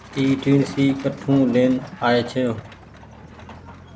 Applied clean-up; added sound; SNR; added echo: none; Truck; 17 dB; none.